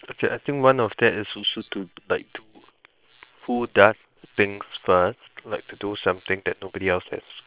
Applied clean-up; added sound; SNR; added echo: neural separator model SepFormer WHAM!.